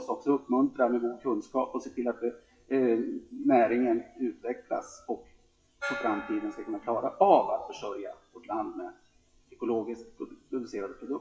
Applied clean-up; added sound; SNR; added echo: classical method WPE with log-MMSE.